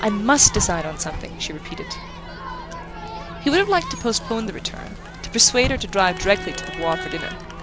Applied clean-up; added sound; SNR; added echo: none; Bus / Engine + Crowd; 9 dB; none.